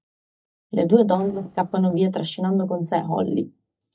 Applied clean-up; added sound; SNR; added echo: neural mask model DeepFilterNet 3.